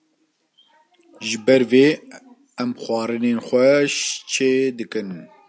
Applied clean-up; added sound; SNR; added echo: none; none; none; none.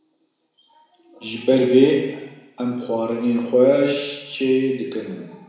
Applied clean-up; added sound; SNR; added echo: none; none; none; reverberation time 1.0 s.